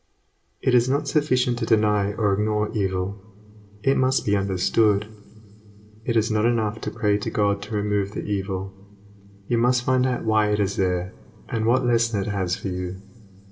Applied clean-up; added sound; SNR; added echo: none; none; none; reverberation time 2.2 s.